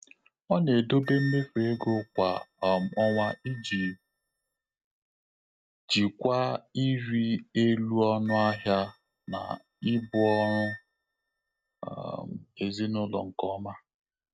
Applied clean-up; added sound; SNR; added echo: neural mask model RNNoise.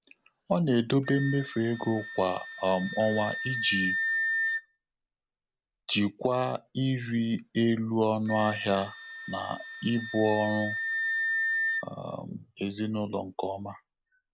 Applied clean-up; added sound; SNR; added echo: none; Wind instrument, woodwind instrument; 6 dB; none.